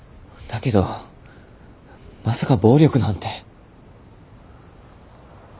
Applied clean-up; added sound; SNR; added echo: none; none; none; none.